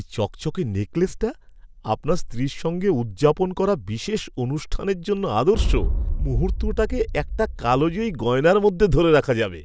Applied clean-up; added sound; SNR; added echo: none; Boom; 2 dB; none.